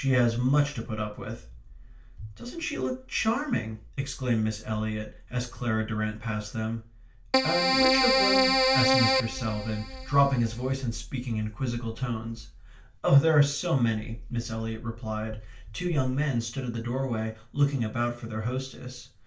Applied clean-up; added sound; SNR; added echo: none; Keyboard (musical); -3 dB; reverberation time 0.3 s.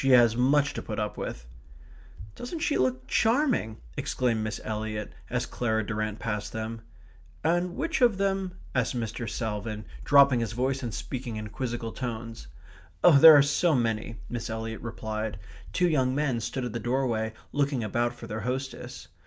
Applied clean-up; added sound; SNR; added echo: none; none; none; none.